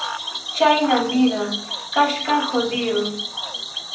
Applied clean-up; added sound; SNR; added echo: none; Cricket / Frog; 7 dB; reverberation time 0.6 s.